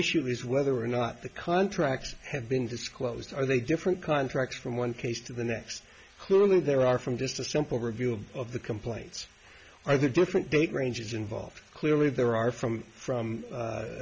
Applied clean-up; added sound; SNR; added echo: none; none; none; none.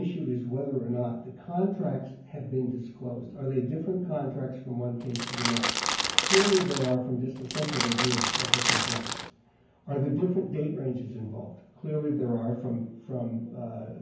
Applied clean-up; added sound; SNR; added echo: none; Crackle; -2 dB; reverberation time 0.9 s.